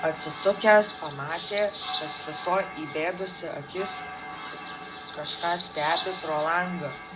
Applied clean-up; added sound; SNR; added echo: none; Bird; 9 dB; none.